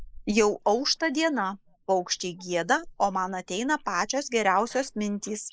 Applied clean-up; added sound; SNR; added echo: neural mask model Resemble Enhance denoiser.